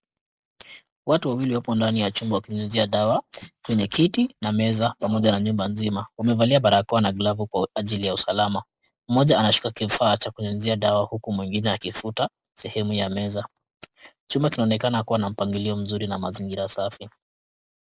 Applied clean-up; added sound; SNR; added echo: neural mask model Resemble Enhance denoiser.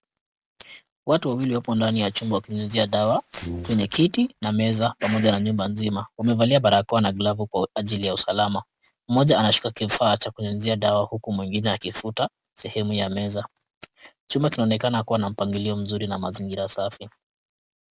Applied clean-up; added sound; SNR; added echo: none; Brass instrument; 12 dB; none.